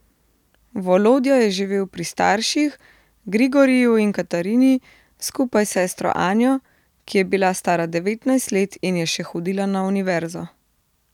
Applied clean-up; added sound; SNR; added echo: none; none; none; none.